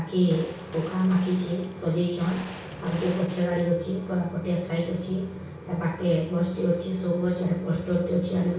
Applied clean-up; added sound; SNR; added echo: none; Gunshot, gunfire; 17 dB; reverberation time 0.6 s.